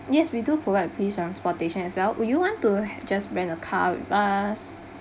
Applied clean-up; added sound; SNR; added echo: none; none; none; none.